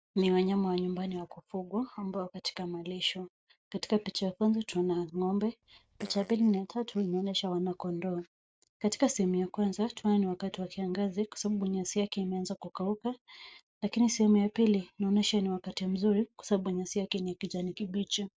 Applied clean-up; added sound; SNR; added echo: neural mask model DeepFilterNet 3.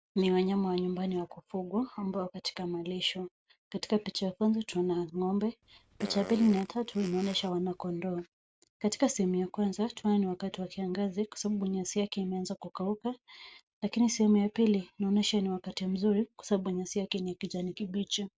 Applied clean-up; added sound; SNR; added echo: none; Fart; 15 dB; none.